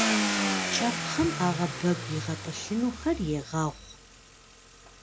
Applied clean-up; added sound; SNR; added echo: none; Car; 1 dB; none.